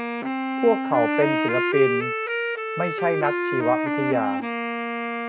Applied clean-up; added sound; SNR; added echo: none; Wind instrument, woodwind instrument; -1 dB; none.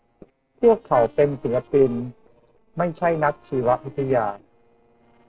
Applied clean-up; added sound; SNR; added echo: neural separator model SepFormer DNS4.